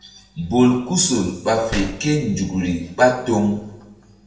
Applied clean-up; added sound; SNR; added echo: none; Gunshot, gunfire; 14 dB; reverberation time 0.9 s.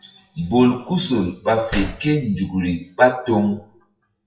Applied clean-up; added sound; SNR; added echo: classical method WPE with log-MMSE.